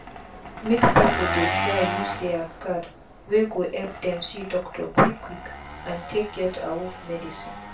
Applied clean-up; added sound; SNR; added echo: none; Engine; 7 dB; reverberation time 0.2 s.